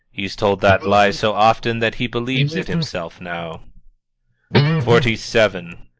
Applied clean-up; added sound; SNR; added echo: neural mask model Resemble Enhance denoiser.